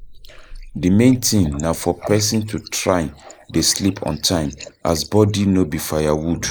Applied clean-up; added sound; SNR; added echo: neural mask model Resemble Enhance denoiser.